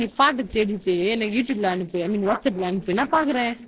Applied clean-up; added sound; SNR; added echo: neural separator model SepFormer DNS4.